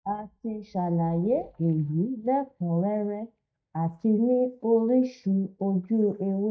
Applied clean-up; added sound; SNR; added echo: neural mask model DeepFilterNet 3.